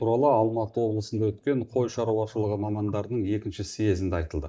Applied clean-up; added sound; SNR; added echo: neural mask model DeepFilterNet 3.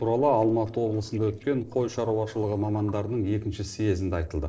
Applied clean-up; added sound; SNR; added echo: neural separator model SepFormer DNS4.